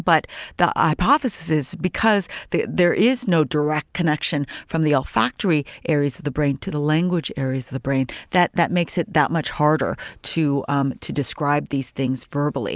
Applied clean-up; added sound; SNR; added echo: none; none; none; none.